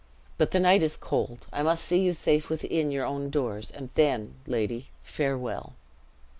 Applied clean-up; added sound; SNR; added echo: none; none; none; none.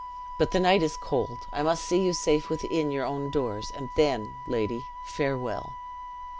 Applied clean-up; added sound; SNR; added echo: none; Wind instrument, woodwind instrument; 11 dB; none.